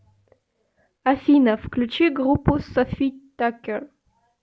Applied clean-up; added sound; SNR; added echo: none; none; none; none.